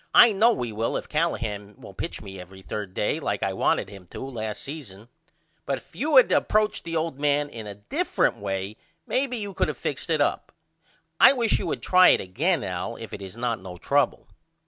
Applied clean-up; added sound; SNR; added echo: none; none; none; none.